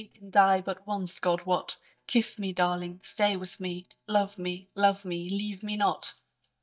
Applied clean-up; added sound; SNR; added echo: neural mask model DeepFilterNet 3.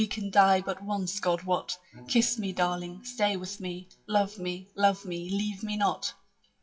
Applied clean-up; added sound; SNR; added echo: classical method WPE with log-MMSE.